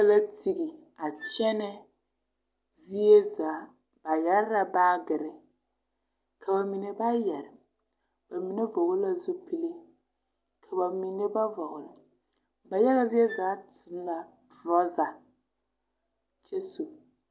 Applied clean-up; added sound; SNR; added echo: none; Wind instrument, woodwind instrument; 19 dB; none.